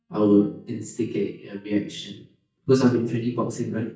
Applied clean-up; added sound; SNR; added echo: neural mask model DeepFilterNet 3.